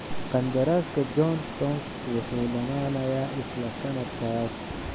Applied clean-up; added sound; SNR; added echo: none; Water; 8 dB; none.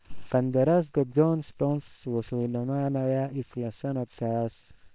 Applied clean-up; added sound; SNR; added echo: neural separator model SepFormer WHAM!.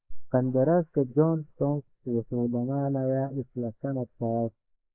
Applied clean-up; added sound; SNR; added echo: neural mask model Resemble Enhance denoiser.